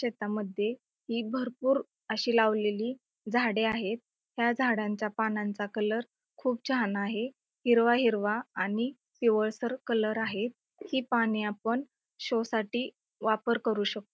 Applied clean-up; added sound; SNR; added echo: none; none; none; none.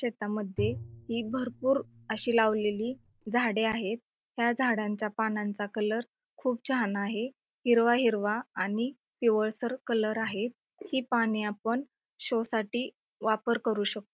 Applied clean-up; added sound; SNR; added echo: none; Bowed string instrument; 13 dB; none.